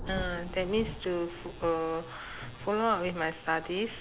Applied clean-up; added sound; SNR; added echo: none; Rain / Thunderstorm; 11 dB; none.